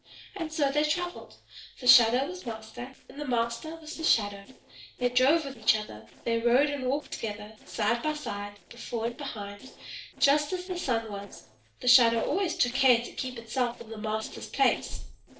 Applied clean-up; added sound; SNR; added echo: neural separator model SepFormer DNS4.